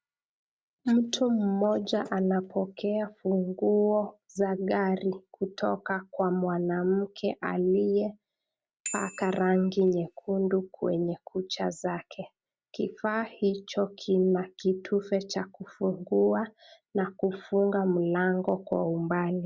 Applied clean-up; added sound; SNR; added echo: none; Bicycle bell; 17 dB; none.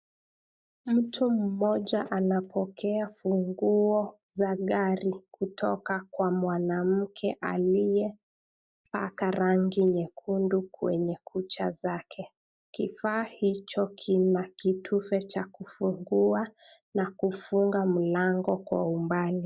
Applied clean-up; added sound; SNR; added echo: neural mask model DeepFilterNet 3.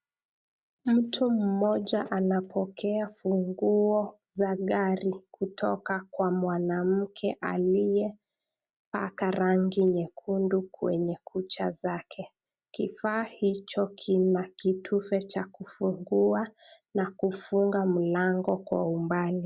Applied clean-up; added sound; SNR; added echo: none; none; none; none.